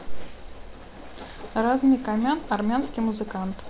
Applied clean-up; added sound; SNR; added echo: none; Train; 18 dB; none.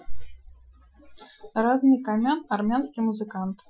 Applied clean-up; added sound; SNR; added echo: classical method Wiener filter.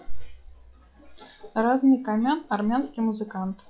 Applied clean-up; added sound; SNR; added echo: classical method log-MMSE.